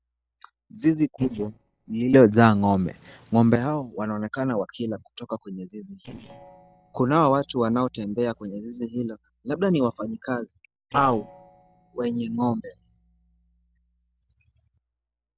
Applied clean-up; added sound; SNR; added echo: neural separator model SepFormer DNS4.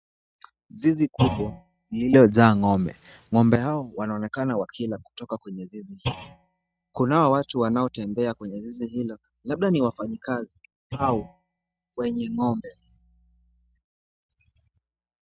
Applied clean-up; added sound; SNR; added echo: neural mask model RNNoise.